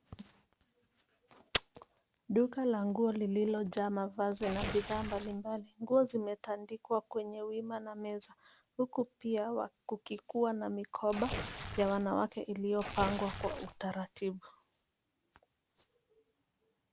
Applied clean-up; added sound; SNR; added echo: none; Tearing; 9 dB; none.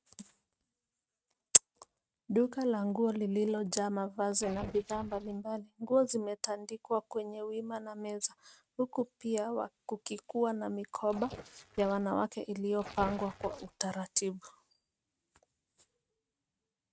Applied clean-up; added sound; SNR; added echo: neural mask model RNNoise.